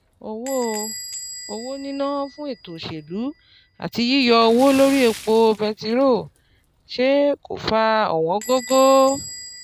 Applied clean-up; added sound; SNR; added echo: none; Splash, splatter + Door / Bell; 17 dB; none.